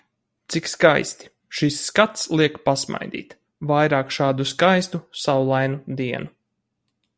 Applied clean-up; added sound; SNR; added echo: none; none; none; none.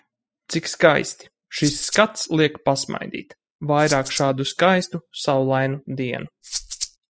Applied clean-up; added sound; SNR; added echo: classical method spectral subtraction.